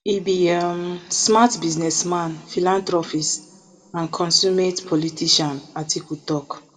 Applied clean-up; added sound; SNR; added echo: none; none; none; reverberation time 0.8 s.